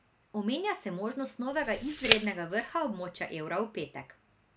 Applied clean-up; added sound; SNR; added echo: none; Tick; -2 dB; none.